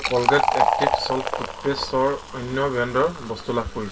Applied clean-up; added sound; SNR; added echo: none; Fill (with liquid); 1 dB; reverberation time 0.1 s.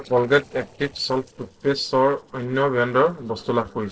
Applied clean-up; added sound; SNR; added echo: neural separator model SepFormer DNS4.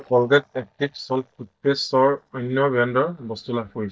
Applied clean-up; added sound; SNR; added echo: neural mask model DeepFilterNet 3.